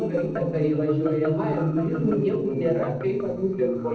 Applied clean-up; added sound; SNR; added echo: neural separator model SepFormer DNS4.